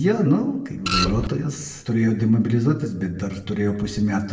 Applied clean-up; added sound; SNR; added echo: none; Printer; 2 dB; reverberation time 0.6 s.